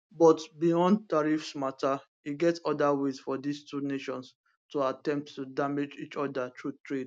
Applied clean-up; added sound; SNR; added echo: none; none; none; none.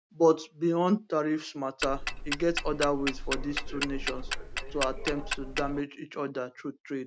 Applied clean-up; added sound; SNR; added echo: none; Tick-tock; 3 dB; none.